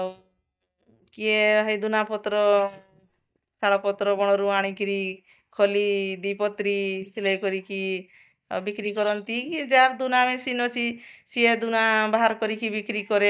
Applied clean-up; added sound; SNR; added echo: neural mask model DeepFilterNet 3.